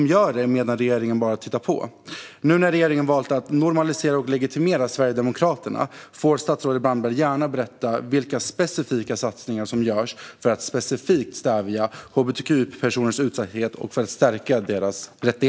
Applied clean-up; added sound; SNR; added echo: none; none; none; none.